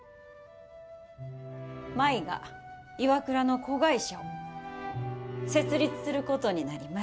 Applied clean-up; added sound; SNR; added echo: none; none; none; none.